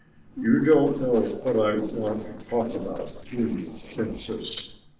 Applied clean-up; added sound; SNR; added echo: neural separator model SepFormer DNS4.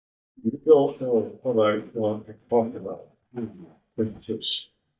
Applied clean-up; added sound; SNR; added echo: neural mask model DeepFilterNet 3.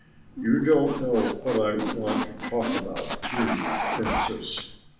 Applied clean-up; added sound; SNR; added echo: none; Squeak; 3 dB; reverberation time 0.6 s.